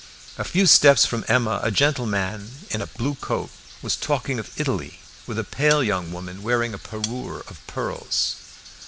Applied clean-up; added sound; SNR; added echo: none; Cutlery, silverware; 11 dB; none.